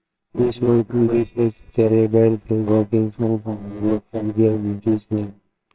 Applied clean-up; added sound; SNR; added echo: neural separator model SepFormer WHAMR!.